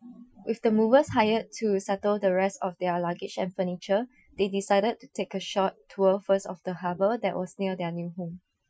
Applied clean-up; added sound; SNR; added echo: classical method Wiener filter.